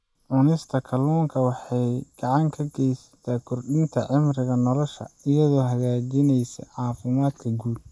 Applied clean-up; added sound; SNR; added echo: neural mask model Resemble Enhance denoiser.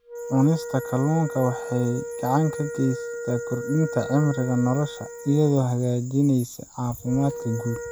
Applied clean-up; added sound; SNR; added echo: none; Wind instrument, woodwind instrument; 11 dB; none.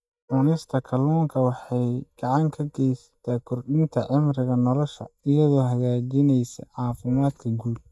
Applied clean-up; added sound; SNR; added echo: neural mask model DeepFilterNet 3.